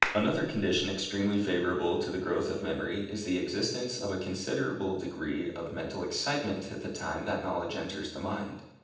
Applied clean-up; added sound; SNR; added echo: none; Clapping; 2 dB; reverberation time 0.8 s.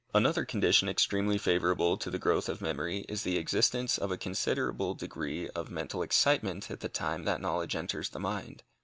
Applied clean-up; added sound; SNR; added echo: none; none; none; none.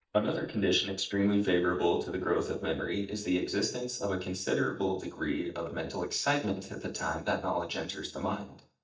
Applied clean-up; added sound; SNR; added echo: neural mask model DeepFilterNet 3.